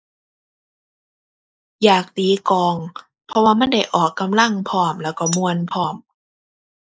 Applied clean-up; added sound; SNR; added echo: neural mask model Resemble Enhance denoiser.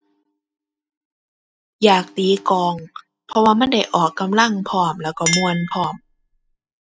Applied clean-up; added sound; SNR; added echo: classical method spectral subtraction.